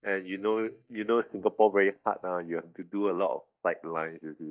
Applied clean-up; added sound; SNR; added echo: neural mask model DeepFilterNet 3.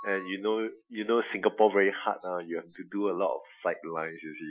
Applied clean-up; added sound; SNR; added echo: classical method Wiener filter.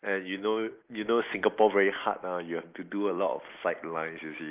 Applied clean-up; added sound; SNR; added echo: neural mask model Resemble Enhance denoiser.